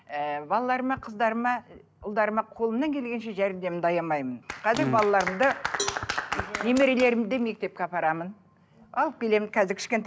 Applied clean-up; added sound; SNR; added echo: none; Cowbell; 15 dB; none.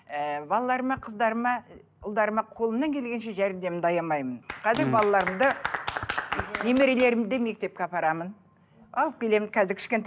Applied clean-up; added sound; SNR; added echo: none; none; none; none.